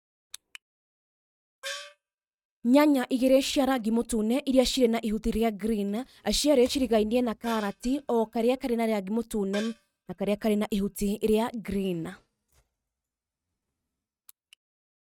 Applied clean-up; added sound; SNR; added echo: neural mask model RNNoise.